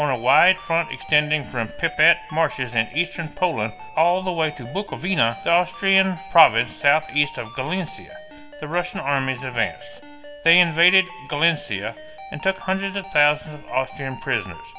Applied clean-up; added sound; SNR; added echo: none; Ringtone; 17 dB; reverberation time 0.4 s.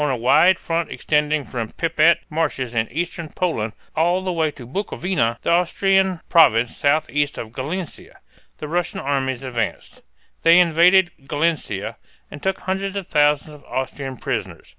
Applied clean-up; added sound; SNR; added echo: none; none; none; none.